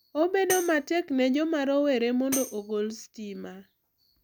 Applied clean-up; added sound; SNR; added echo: none; Tambourine; 13 dB; none.